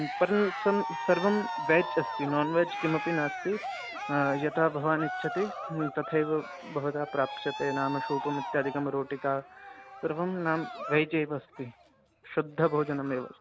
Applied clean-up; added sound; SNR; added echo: none; Cheering; 8 dB; none.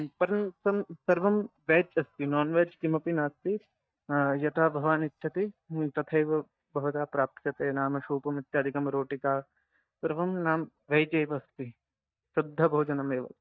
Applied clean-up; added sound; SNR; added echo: neural mask model DeepFilterNet 3.